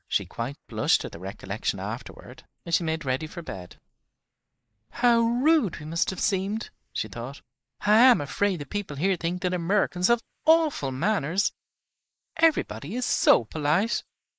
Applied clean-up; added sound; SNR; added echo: neural mask model Resemble Enhance denoiser.